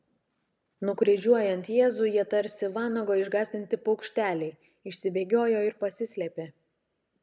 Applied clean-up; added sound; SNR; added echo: none; none; none; none.